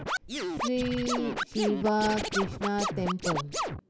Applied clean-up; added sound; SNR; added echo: none; Scratching (performance technique); 3 dB; none.